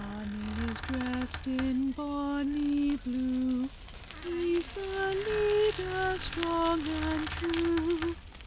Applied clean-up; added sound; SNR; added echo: none; Bicycle + Squeak; 9 dB; none.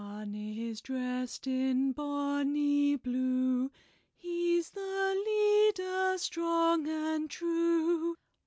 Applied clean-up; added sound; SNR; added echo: none; none; none; none.